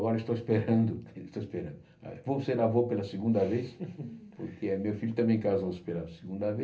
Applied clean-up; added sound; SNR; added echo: none; none; none; reverberation time 0.3 s.